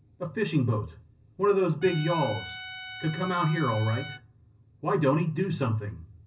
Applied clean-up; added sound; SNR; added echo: none; Trumpet; 12 dB; reverberation time 0.4 s.